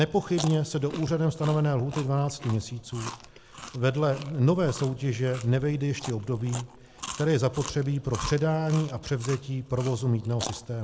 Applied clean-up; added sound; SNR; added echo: none; Chewing, mastication; 15 dB; none.